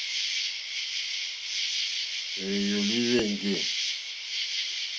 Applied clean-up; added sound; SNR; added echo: none; Insect; -2 dB; none.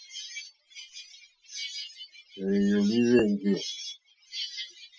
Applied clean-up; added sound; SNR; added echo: classical method Wiener filter.